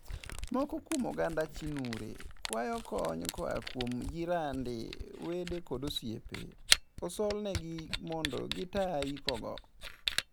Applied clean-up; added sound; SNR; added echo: none; Camera; 3 dB; none.